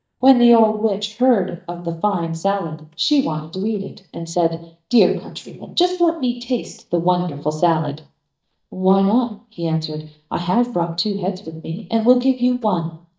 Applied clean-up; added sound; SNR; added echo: neural mask model DeepFilterNet 3.